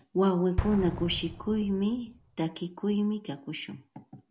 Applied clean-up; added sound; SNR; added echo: none; Explosion; 10 dB; none.